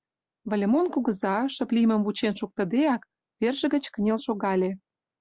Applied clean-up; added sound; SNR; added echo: none; none; none; none.